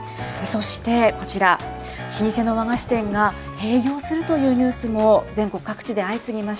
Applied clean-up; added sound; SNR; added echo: none; Piano; 17 dB; none.